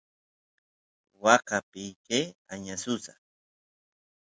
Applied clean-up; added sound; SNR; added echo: none; none; none; none.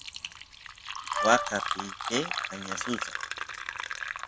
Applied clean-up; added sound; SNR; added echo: none; Fill (with liquid) + Wind instrument, woodwind instrument; 1 dB; none.